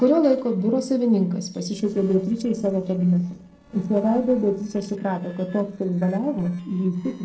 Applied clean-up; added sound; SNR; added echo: neural separator model SepFormer DNS4.